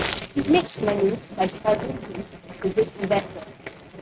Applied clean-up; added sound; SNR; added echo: neural mask model RNNoise.